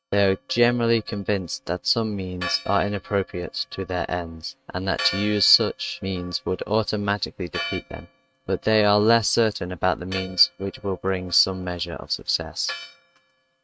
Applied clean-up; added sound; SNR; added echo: neural mask model RNNoise.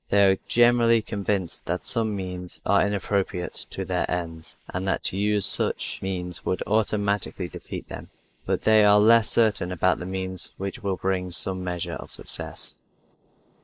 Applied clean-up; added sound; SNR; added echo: neural mask model Resemble Enhance denoiser.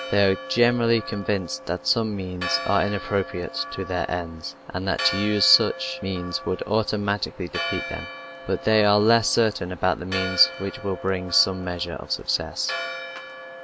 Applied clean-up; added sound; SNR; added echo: none; Church bell; 11 dB; none.